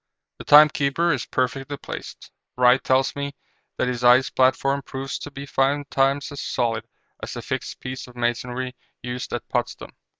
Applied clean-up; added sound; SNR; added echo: neural mask model Resemble Enhance denoiser.